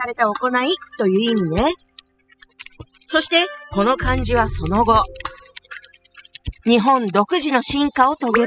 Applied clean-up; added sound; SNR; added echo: classical method spectral subtraction.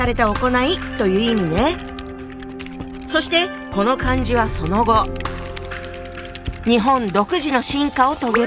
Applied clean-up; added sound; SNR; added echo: none; Typing; 18 dB; none.